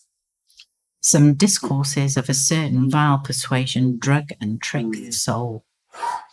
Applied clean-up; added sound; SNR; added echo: neural mask model Resemble Enhance denoiser.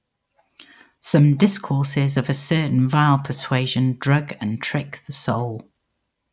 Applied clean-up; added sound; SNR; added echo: none; none; none; none.